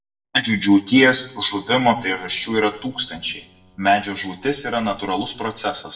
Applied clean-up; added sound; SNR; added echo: neural separator model SepFormer DNS4.